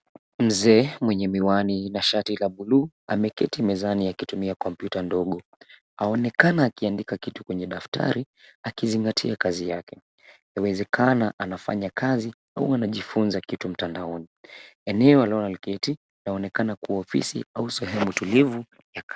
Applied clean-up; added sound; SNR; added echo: none; none; none; none.